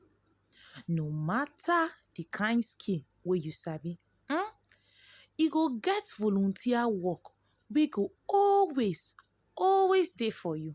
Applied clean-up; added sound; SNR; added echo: none; none; none; none.